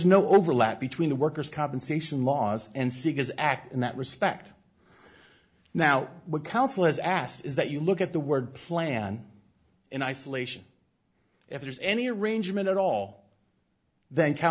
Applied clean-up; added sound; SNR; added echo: none; none; none; none.